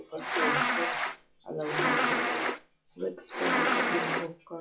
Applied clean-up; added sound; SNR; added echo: classical method WPE with log-MMSE.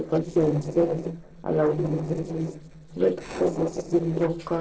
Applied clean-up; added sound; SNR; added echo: neural separator model SepFormer DNS4.